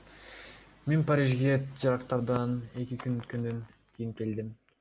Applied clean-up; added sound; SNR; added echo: none; none; none; none.